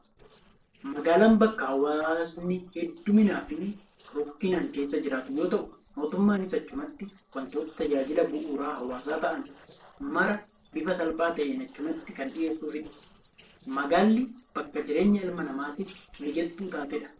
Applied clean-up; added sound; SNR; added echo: neural separator model SepFormer DNS4.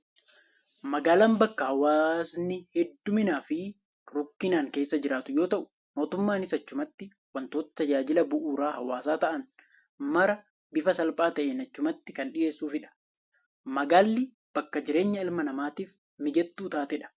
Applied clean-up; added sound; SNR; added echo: none; none; none; none.